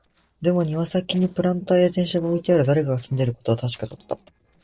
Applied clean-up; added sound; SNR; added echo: neural separator model SepFormer DNS4.